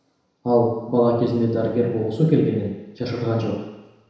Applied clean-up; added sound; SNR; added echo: none; none; none; reverberation time 1.0 s.